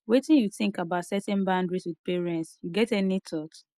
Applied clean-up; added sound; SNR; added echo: none; none; none; none.